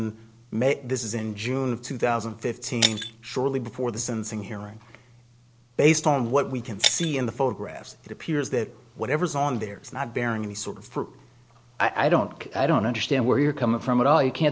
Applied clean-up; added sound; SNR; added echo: none; Shatter; 8 dB; none.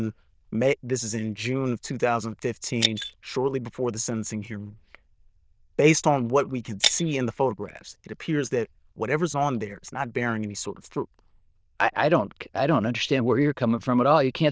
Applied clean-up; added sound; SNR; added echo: neural diffusion model UNIVERSE++.